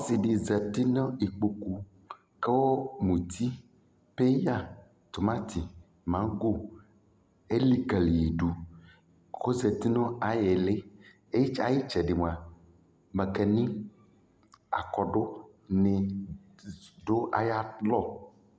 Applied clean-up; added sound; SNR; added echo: none; none; none; none.